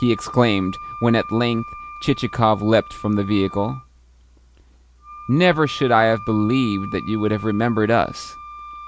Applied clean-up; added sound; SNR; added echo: none; Wind instrument, woodwind instrument; 15 dB; none.